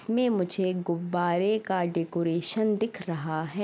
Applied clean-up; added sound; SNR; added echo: none; none; none; none.